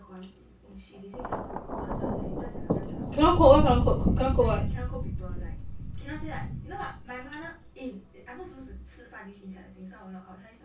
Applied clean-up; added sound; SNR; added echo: none; Thunder; 2 dB; reverberation time 0.2 s.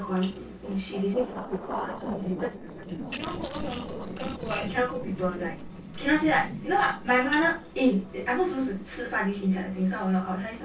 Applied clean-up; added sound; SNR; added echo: neural separator model SepFormer DNS4.